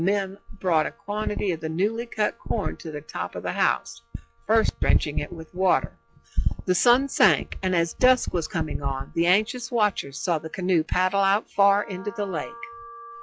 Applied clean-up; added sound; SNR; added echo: classical method log-MMSE.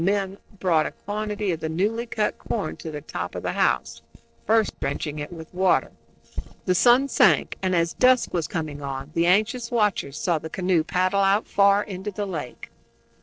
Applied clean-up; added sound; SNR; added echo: neural separator model SepFormer DNS4.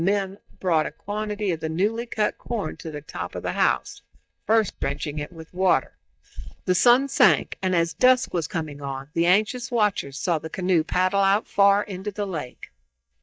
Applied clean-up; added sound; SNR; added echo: neural mask model DeepFilterNet 3.